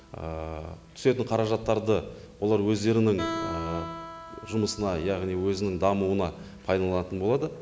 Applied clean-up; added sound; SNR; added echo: none; Guitar; 14 dB; none.